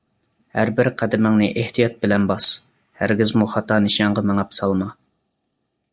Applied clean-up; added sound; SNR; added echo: neural mask model Resemble Enhance denoiser.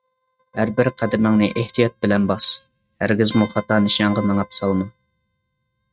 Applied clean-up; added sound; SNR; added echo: neural mask model RNNoise.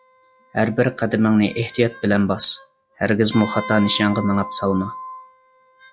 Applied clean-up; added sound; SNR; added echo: classical method log-MMSE.